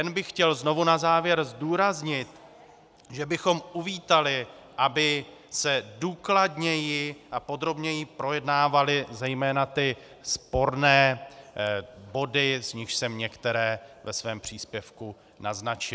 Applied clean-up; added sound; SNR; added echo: none; none; none; none.